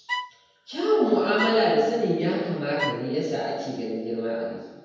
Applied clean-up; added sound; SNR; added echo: none; Bowed string instrument; 10 dB; reverberation time 1.2 s.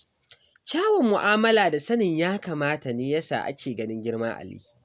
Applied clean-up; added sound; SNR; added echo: none; none; none; none.